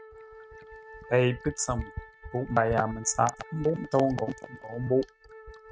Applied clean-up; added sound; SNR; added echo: neural mask model RNNoise.